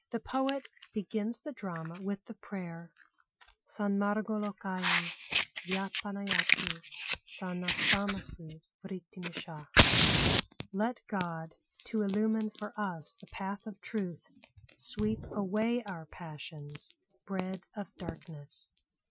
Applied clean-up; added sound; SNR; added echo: classical method Wiener filter.